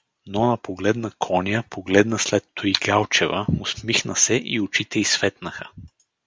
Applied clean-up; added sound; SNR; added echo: none; none; none; none.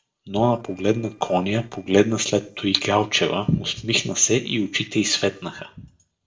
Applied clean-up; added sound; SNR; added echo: neural separator model SepFormer DNS4.